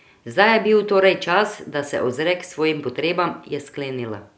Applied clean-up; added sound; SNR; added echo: none; none; none; none.